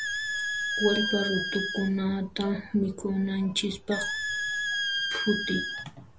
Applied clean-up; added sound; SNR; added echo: none; Squeak; 2 dB; none.